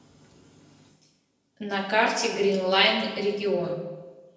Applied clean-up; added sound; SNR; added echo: none; none; none; reverberation time 1.0 s.